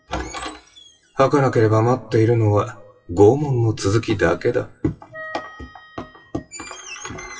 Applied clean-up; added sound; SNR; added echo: classical method WPE with log-MMSE.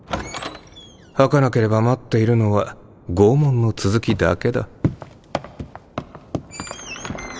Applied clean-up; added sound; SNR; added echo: none; none; none; none.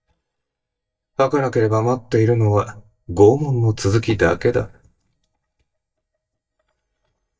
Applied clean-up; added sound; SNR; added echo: neural mask model DeepFilterNet 3.